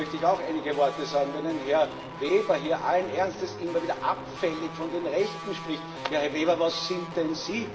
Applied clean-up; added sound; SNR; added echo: none; Guitar; 11 dB; reverberation time 0.8 s.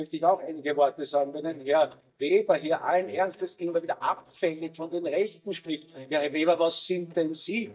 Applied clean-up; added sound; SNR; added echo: neural mask model DeepFilterNet 3.